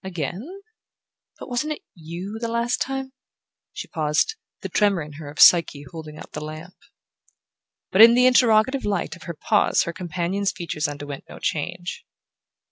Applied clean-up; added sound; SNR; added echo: none; none; none; none.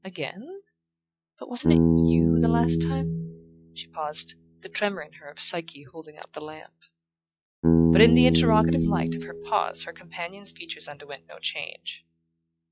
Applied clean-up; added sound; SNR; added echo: classical method log-MMSE.